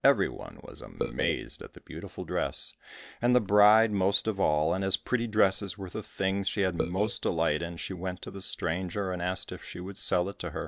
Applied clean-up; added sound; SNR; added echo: neural mask model DeepFilterNet 3.